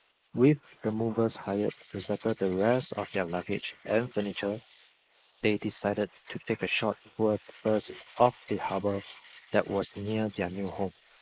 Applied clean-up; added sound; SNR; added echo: neural mask model Resemble Enhance denoiser.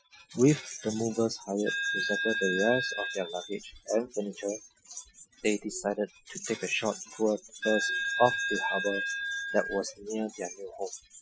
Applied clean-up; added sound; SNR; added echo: classical method Wiener filter.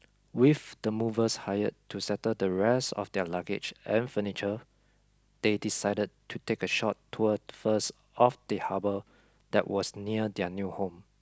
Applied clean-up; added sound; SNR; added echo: none; none; none; none.